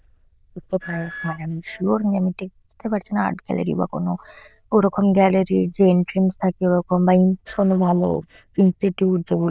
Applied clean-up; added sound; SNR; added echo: neural diffusion model UNIVERSE++.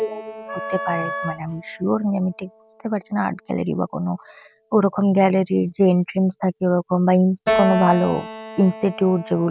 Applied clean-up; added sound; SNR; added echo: none; Wind instrument, woodwind instrument + Keyboard (musical); 10 dB; none.